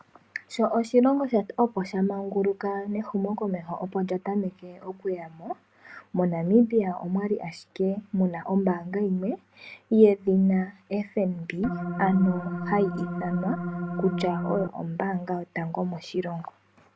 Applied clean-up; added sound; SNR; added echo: none; Organ; 4 dB; none.